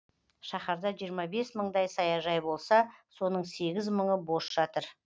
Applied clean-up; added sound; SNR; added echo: none; none; none; none.